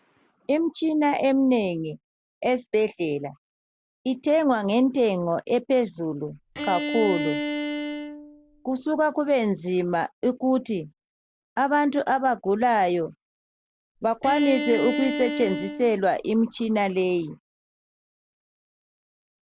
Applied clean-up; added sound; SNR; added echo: none; Bowed string instrument; 6 dB; none.